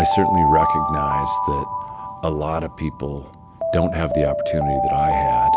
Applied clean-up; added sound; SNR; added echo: none; Alarm; -4 dB; none.